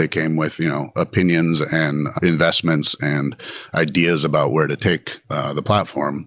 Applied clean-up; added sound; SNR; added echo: none; none; none; none.